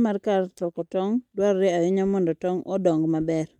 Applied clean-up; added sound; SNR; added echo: neural mask model DeepFilterNet 3.